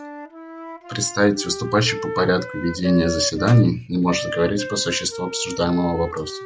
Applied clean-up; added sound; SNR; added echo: none; Wind instrument, woodwind instrument; 10 dB; none.